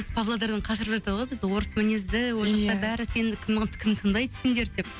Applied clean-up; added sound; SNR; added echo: none; none; none; none.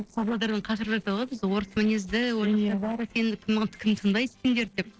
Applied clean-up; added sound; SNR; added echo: neural separator model SepFormer DNS4.